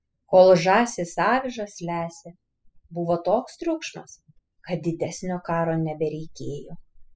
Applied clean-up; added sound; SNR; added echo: classical method spectral subtraction.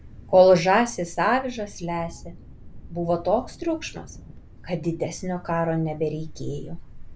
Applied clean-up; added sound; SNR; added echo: none; Thunder; 15 dB; none.